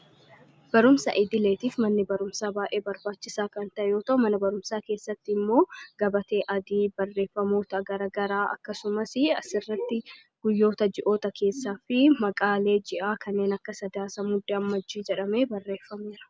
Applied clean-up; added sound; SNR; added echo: none; none; none; none.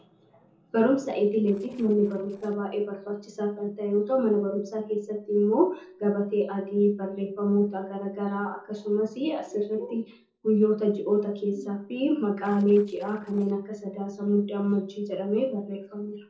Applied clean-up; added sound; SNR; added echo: neural separator model SepFormer DNS4.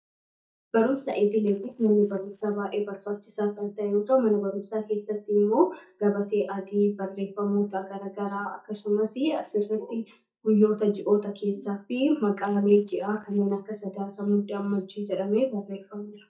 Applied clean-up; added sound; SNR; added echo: neural mask model DeepFilterNet 3.